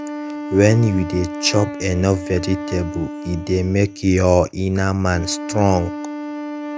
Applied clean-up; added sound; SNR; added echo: none; Wind instrument, woodwind instrument; 10 dB; none.